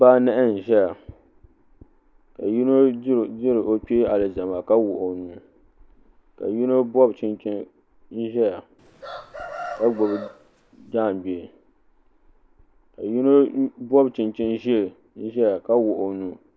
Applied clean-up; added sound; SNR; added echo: none; Chicken, rooster; 14 dB; none.